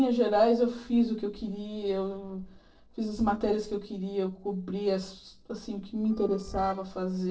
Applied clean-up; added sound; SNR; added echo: neural separator model SepFormer DNS4.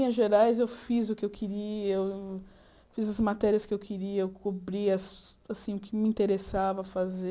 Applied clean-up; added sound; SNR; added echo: none; none; none; none.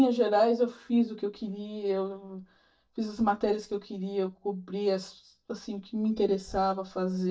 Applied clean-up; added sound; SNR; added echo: neural mask model DeepFilterNet 3.